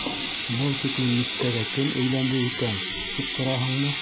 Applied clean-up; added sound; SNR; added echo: none; Water tap, faucet; 3 dB; none.